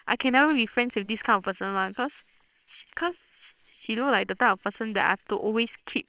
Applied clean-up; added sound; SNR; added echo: neural separator model SepFormer WHAMR!.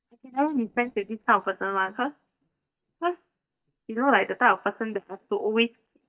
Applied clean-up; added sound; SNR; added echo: neural mask model DeepFilterNet 3.